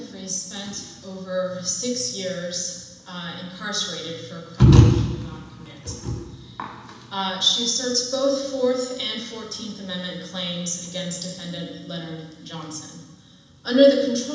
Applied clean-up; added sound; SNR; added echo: none; none; none; reverberation time 1.1 s.